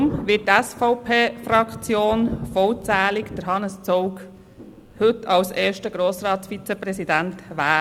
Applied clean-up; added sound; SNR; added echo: none; Thunder; 16 dB; none.